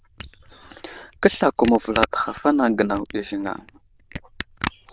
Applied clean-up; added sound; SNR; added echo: neural diffusion model UNIVERSE++.